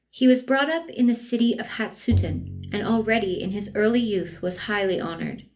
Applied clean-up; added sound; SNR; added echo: none; Bowed string instrument; 9 dB; reverberation time 0.3 s.